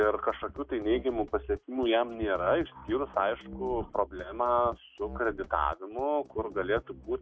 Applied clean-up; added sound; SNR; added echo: neural mask model RNNoise.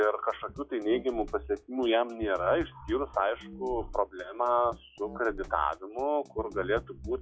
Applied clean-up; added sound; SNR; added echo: classical method log-MMSE.